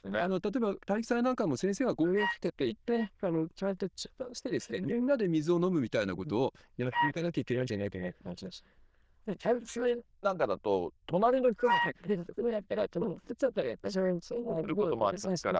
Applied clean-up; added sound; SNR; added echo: neural diffusion model UNIVERSE++.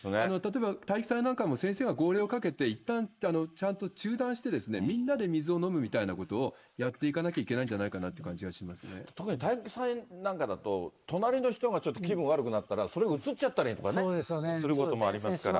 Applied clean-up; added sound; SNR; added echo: neural mask model Resemble Enhance denoiser.